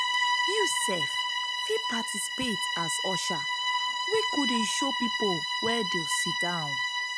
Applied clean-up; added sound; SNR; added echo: none; Bowed string instrument; -4 dB; none.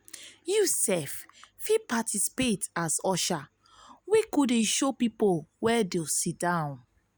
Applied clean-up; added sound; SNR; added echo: none; none; none; none.